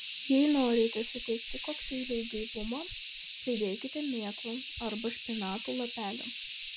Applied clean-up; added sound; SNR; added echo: none; Hiss; 1 dB; none.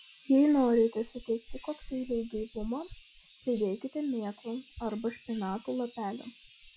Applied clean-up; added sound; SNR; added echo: classical method log-MMSE.